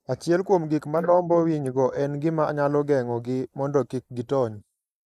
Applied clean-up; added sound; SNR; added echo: neural mask model Resemble Enhance denoiser.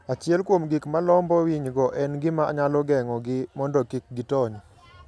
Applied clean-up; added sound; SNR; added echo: none; none; none; none.